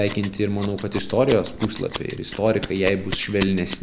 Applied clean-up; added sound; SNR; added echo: none; Scissors; 11 dB; none.